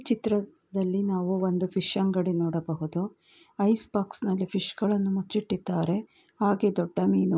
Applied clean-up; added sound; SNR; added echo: none; none; none; none.